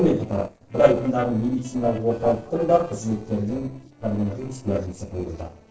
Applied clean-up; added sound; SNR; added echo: neural separator model SepFormer DNS4.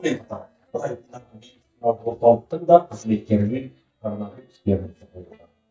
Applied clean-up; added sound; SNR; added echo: neural mask model DeepFilterNet 3.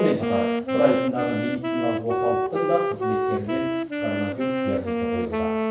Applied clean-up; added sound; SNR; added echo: none; Wind instrument, woodwind instrument; -2 dB; reverberation time 0.7 s.